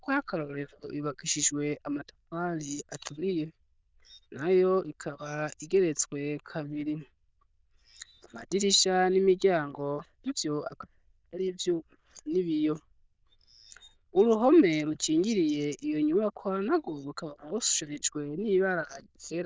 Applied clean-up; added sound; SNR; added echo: neural diffusion model UNIVERSE++.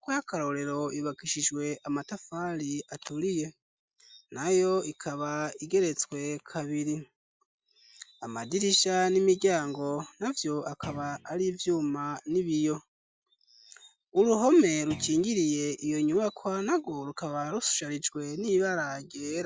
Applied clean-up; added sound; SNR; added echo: none; Thump, thud; 15 dB; none.